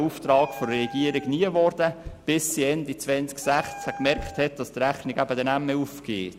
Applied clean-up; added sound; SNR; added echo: none; Meow + Thump, thud; 17 dB; none.